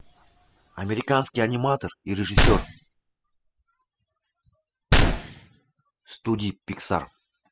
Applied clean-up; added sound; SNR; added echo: classical method spectral subtraction.